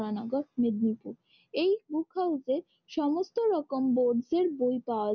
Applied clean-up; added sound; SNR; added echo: none; none; none; none.